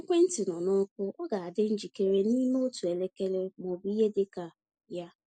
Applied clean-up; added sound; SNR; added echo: neural mask model Resemble Enhance denoiser.